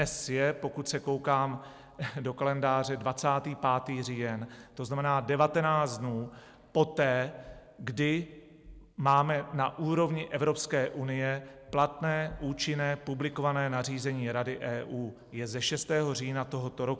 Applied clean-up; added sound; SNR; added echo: none; none; none; none.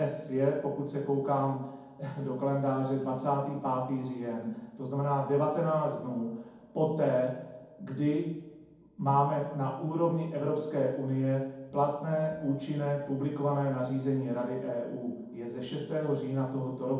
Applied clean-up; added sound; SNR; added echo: none; none; none; reverberation time 1.2 s.